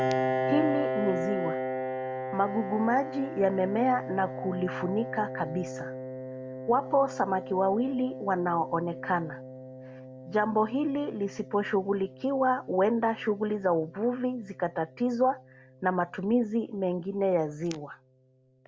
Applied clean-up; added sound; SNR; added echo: none; Piano; 7 dB; none.